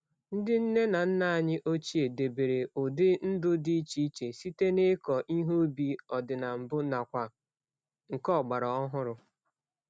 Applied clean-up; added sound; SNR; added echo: none; none; none; none.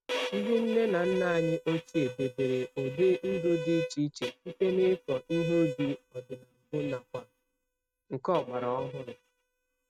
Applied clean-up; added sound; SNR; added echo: neural mask model RNNoise.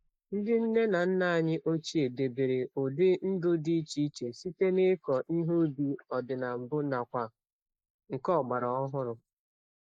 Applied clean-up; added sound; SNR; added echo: neural mask model Resemble Enhance denoiser.